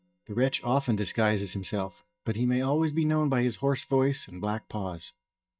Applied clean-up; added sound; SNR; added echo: neural mask model DeepFilterNet 3.